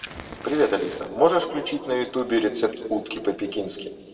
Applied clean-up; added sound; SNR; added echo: none; Fire; 18 dB; reverberation time 1.8 s.